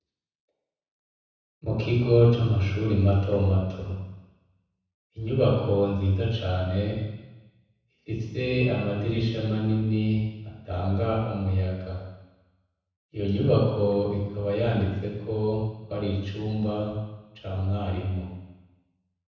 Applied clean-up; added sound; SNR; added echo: none; none; none; reverberation time 1.1 s.